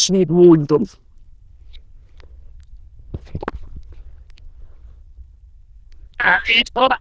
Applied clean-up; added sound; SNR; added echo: neural diffusion model UNIVERSE++.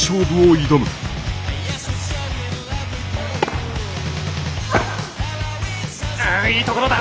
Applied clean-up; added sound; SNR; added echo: none; none; none; none.